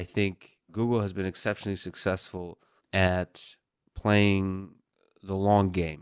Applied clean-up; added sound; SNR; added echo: none; none; none; none.